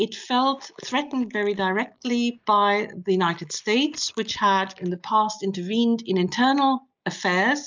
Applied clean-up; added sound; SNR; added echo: neural mask model Resemble Enhance denoiser.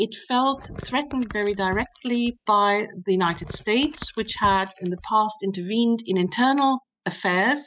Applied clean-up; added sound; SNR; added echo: classical method spectral subtraction.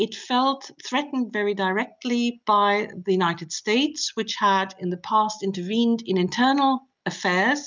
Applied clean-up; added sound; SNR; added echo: none; none; none; none.